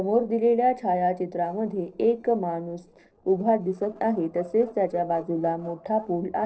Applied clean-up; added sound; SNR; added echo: neural separator model SepFormer DNS4.